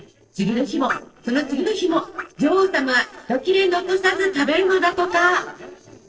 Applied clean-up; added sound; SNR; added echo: neural separator model SepFormer DNS4.